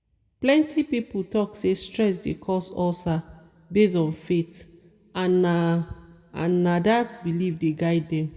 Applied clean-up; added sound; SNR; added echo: none; none; none; reverberation time 1.0 s.